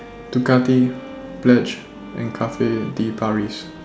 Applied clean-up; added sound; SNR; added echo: none; Bowed string instrument; 18 dB; none.